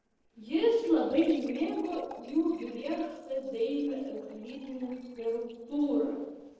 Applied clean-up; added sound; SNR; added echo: neural separator model SepFormer DNS4.